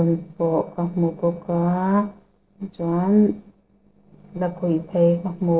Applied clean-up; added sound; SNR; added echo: neural separator model SepFormer DNS4.